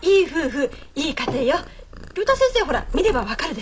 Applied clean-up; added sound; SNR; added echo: none; Purr; 12 dB; none.